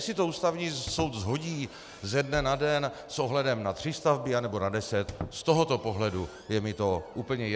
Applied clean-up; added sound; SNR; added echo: none; Squeak; 18 dB; none.